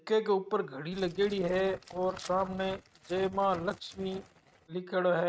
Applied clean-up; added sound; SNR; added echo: neural mask model RNNoise.